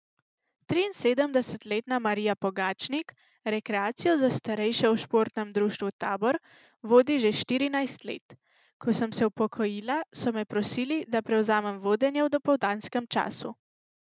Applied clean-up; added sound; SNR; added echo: none; none; none; none.